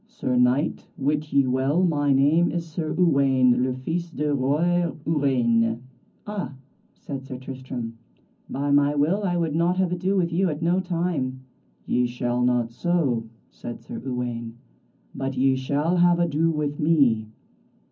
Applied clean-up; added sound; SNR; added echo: none; none; none; reverberation time 0.4 s.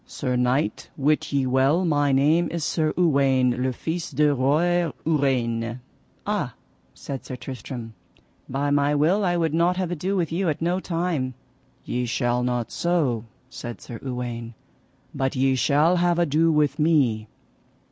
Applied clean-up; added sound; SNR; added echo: none; none; none; none.